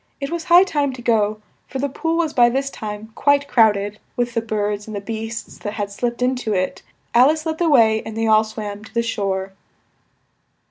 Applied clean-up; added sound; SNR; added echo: none; none; none; none.